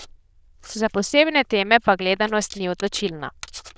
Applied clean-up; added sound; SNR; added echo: neural diffusion model UNIVERSE++.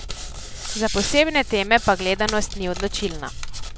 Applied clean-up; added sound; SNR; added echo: none; Hands; 7 dB; none.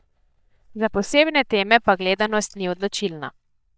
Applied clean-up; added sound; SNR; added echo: neural mask model DeepFilterNet 3.